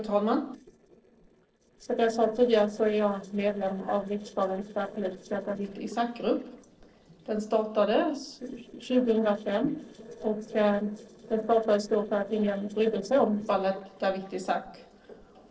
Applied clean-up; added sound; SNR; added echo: neural separator model SepFormer DNS4.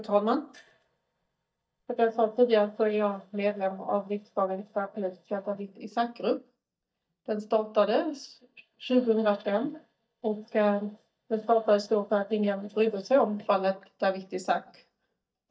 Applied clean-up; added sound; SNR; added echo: neural mask model DeepFilterNet 3.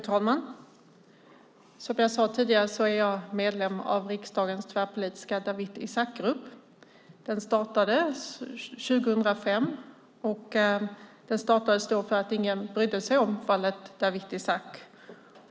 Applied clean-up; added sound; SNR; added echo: none; none; none; none.